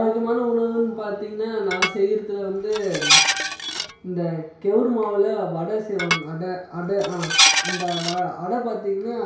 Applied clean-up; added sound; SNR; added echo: none; Dishes, pots, and pans; -1 dB; reverberation time 0.6 s.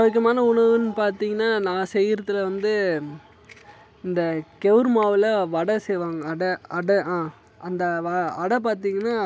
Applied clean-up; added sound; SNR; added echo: none; none; none; none.